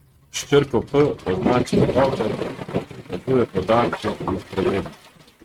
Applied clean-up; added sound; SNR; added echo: neural mask model RNNoise.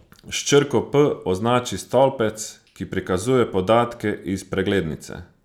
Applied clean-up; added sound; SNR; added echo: none; none; none; none.